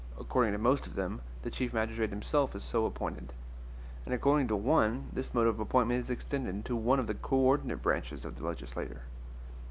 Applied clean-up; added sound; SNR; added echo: none; none; none; none.